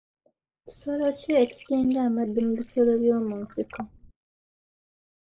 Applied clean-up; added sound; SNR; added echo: neural mask model Resemble Enhance denoiser.